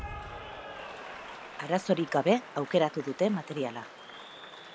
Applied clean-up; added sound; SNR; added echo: none; Applause / Cheering; 12 dB; none.